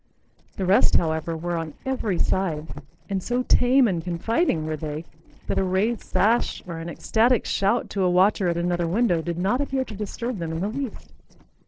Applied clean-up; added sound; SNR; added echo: neural separator model SepFormer DNS4.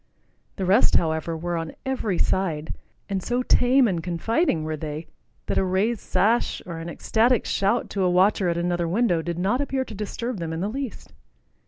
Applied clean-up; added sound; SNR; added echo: none; none; none; none.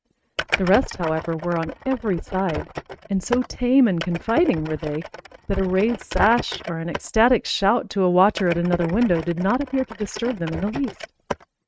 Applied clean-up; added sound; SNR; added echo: neural mask model RNNoise.